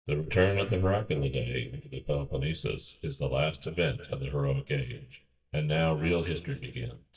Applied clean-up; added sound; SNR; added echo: neural mask model DeepFilterNet 3.